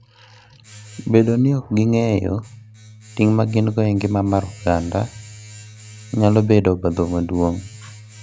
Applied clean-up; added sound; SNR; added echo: none; Domestic sounds, home sounds; 20 dB; none.